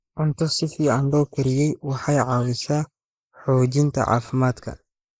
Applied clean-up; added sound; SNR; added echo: neural mask model Resemble Enhance denoiser.